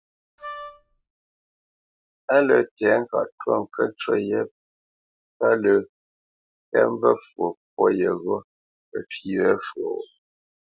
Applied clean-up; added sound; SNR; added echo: none; Wind instrument, woodwind instrument; 14 dB; none.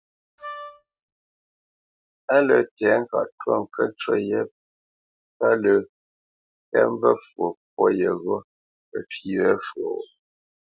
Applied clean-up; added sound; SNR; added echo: neural mask model RNNoise.